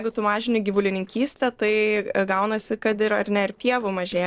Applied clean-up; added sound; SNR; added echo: neural separator model SepFormer DNS4.